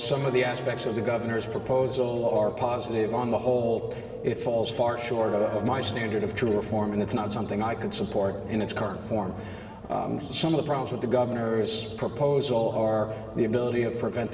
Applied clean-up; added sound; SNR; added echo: none; Church bell; 18 dB; reverberation time 2.4 s.